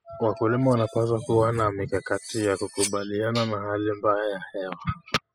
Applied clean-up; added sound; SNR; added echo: classical method spectral subtraction.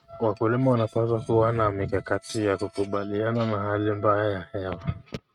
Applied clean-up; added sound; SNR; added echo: neural mask model RNNoise.